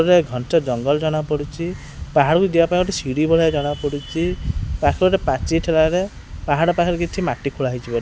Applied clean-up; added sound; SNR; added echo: none; none; none; none.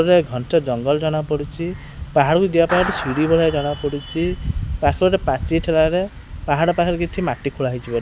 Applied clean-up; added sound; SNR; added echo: none; Clapping; 13 dB; none.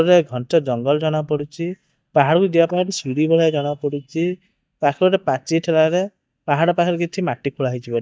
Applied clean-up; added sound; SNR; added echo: neural mask model DeepFilterNet 3.